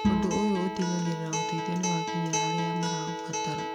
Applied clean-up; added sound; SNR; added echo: none; Bowed string instrument + Acoustic guitar; -1 dB; none.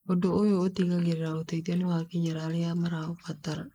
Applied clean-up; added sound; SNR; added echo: neural mask model Resemble Enhance denoiser.